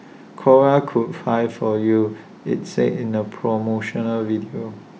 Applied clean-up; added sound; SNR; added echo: none; none; none; none.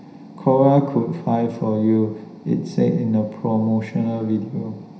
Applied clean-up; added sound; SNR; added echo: none; none; none; reverberation time 0.9 s.